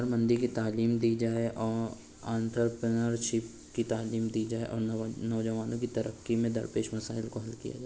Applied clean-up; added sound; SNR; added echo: none; none; none; none.